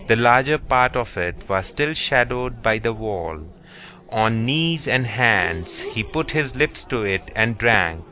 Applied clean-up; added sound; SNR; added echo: none; Race car, auto racing / Accelerating, revving, vroom; 17 dB; none.